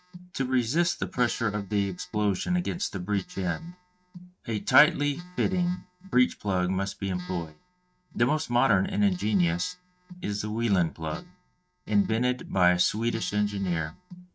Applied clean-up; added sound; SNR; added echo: neural mask model RNNoise.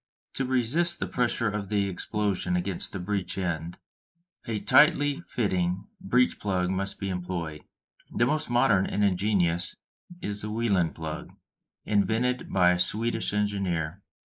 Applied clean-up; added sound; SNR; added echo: neural mask model Resemble Enhance denoiser.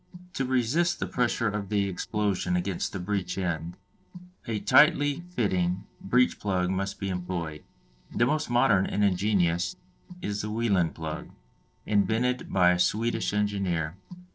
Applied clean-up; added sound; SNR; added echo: neural separator model SepFormer DNS4.